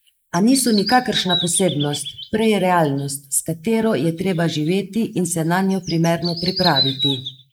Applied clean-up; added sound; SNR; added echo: neural mask model Resemble Enhance denoiser.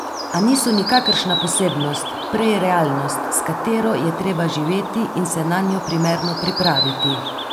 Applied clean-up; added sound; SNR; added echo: none; Bird; 4 dB; none.